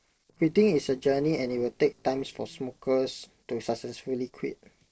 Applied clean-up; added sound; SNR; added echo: neural separator model SepFormer DNS4.